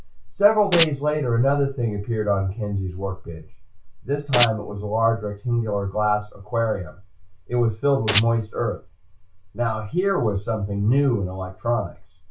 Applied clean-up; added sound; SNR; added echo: none; Domestic sounds, home sounds; 2 dB; reverberation time 0.3 s.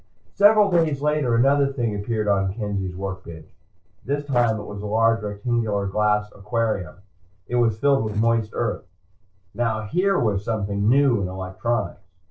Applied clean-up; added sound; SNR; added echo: neural separator model SepFormer DNS4.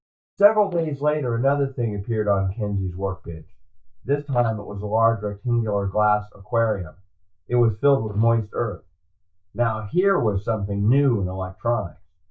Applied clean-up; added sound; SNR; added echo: neural mask model DeepFilterNet 3.